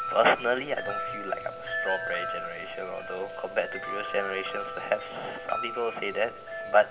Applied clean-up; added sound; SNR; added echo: none; Wind chime; 6 dB; reverberation time 0.5 s.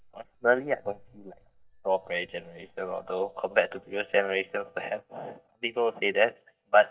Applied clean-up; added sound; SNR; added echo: neural mask model DeepFilterNet 3.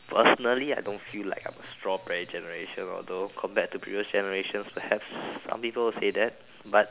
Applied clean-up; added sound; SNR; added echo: none; none; none; none.